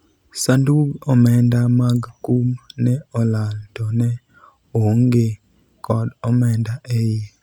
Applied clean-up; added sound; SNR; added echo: none; none; none; none.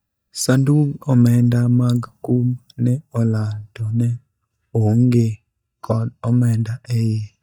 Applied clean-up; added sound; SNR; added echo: neural mask model DeepFilterNet 3.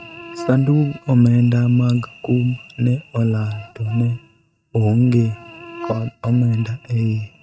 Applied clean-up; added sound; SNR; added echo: neural mask model RNNoise.